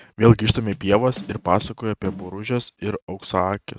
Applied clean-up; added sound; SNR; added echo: neural mask model RNNoise.